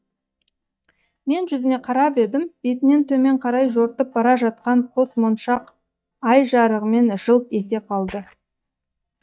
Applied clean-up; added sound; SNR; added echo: neural mask model DeepFilterNet 3.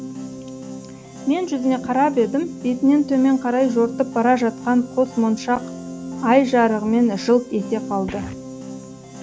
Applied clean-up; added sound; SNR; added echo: none; Piano; 12 dB; none.